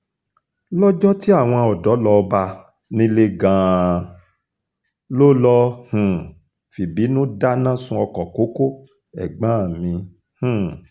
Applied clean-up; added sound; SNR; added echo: none; none; none; none.